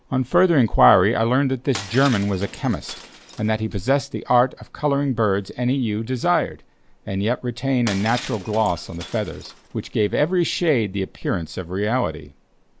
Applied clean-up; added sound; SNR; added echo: none; Shatter; 17 dB; none.